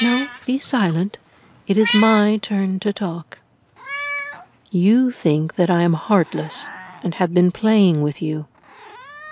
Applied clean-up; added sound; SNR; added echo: none; Meow; 12 dB; none.